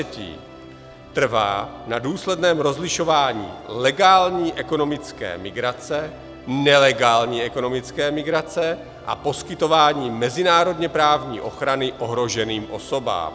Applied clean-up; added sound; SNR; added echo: none; Musical instrument; 20 dB; none.